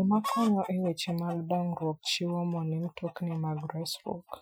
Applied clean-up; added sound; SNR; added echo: classical method Wiener filter.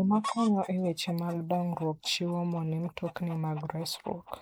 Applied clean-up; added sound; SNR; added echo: neural mask model Resemble Enhance denoiser.